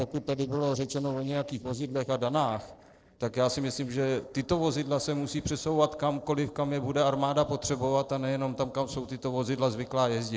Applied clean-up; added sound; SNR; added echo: neural separator model SepFormer DNS4.